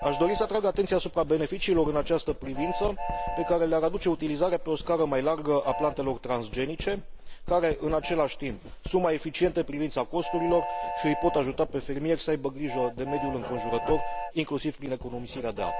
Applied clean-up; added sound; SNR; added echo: none; Train + Writing; 7 dB; none.